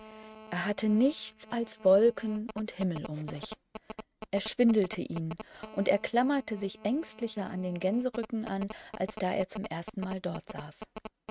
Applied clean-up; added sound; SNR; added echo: neural mask model RNNoise.